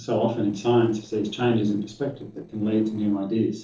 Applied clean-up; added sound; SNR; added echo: neural separator model SepFormer DNS4.